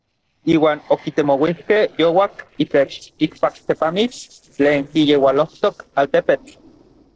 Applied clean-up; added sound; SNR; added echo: neural separator model SepFormer DNS4.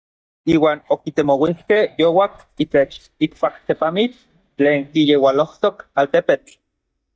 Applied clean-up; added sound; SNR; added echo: neural mask model DeepFilterNet 3.